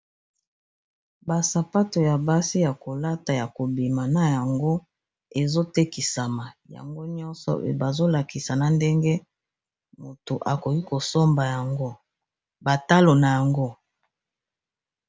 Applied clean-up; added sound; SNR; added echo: none; none; none; none.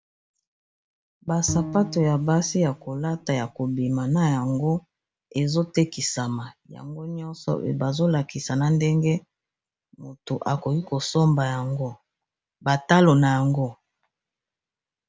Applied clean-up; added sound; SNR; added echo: none; Bowed string instrument; 12 dB; none.